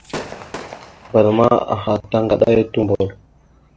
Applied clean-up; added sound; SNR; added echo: none; Gunshot, gunfire / Fireworks; 18 dB; none.